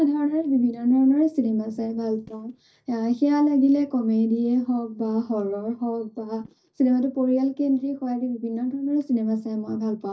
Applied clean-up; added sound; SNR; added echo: neural mask model DeepFilterNet 3.